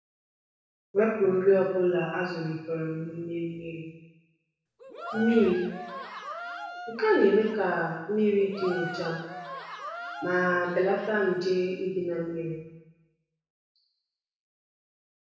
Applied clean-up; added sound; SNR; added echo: none; Cheering; 11 dB; reverberation time 1.0 s.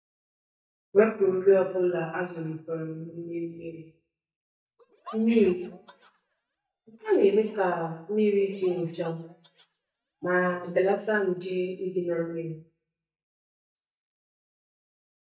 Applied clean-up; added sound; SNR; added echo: neural mask model DeepFilterNet 3.